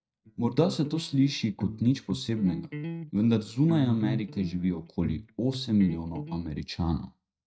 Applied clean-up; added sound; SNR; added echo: neural mask model DeepFilterNet 3.